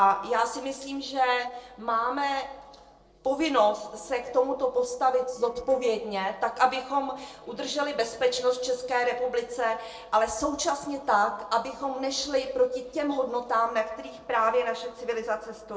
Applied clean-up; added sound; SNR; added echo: neural separator model SepFormer DNS4.